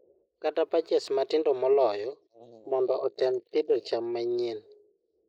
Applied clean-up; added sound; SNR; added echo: neural mask model Resemble Enhance denoiser.